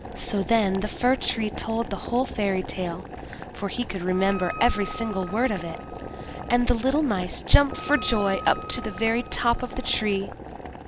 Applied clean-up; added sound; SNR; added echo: none; Wind instrument, woodwind instrument + Boiling; 11 dB; none.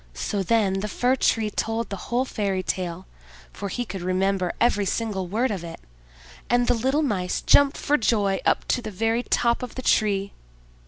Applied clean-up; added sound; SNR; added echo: none; none; none; none.